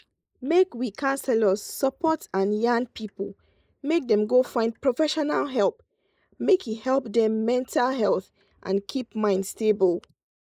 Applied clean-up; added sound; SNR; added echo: neural mask model Resemble Enhance denoiser.